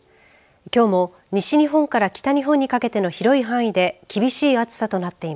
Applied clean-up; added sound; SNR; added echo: none; none; none; none.